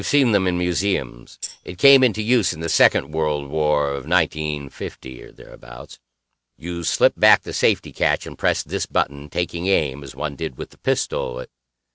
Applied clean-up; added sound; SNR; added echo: neural separator model SepFormer DNS4.